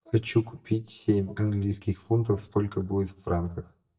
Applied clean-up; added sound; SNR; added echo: neural mask model DeepFilterNet 3.